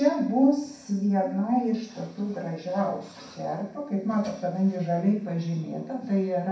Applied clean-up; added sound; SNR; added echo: none; none; none; reverberation time 0.6 s.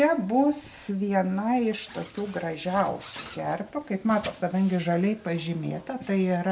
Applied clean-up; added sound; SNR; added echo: none; none; none; none.